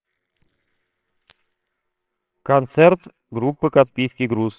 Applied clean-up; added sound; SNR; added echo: neural separator model SepFormer WHAMR!.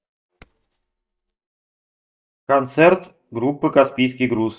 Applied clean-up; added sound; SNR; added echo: neural mask model DeepFilterNet 3.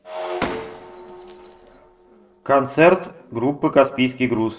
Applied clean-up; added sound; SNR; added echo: neural separator model SepFormer DNS4.